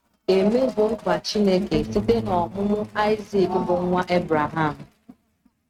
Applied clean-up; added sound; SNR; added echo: neural mask model RNNoise.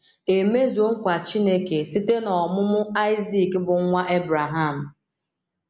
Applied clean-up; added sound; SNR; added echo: none; none; none; none.